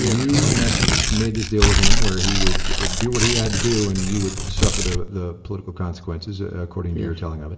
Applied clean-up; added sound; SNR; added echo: none; Tearing; -3 dB; reverberation time 2.9 s.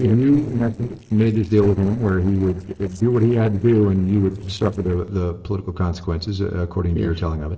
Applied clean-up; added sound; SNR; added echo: neural separator model SepFormer DNS4.